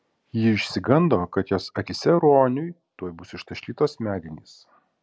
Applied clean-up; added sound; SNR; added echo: none; none; none; none.